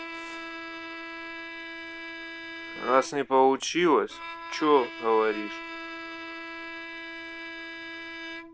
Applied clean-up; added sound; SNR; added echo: none; Bowed string instrument; 10 dB; none.